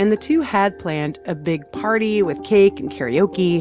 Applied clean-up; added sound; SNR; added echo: none; none; none; none.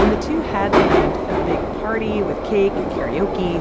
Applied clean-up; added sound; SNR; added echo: none; Subway, metro, underground; -3 dB; none.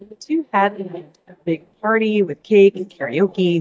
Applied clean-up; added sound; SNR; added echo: neural mask model DeepFilterNet 3.